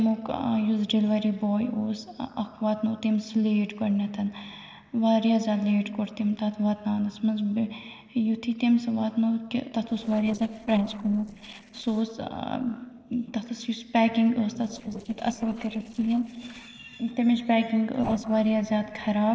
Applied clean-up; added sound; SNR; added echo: neural separator model SepFormer DNS4.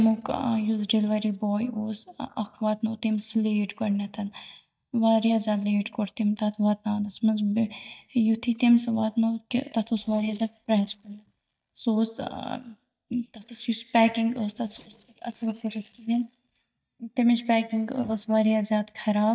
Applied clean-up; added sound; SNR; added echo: neural mask model DeepFilterNet 3.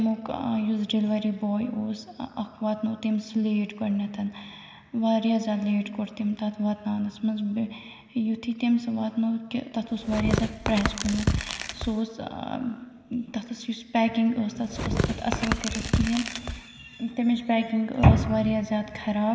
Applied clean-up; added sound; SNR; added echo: none; Tearing; 3 dB; reverberation time 2.0 s.